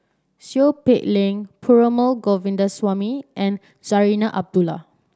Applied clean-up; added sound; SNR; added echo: none; none; none; none.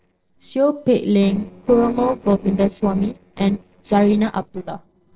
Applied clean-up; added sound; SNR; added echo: neural separator model SepFormer DNS4.